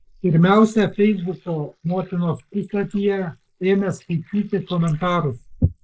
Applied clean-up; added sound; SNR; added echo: neural mask model Resemble Enhance denoiser.